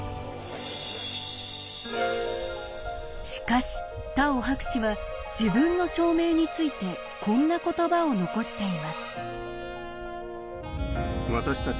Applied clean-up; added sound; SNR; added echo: none; Wind; 16 dB; none.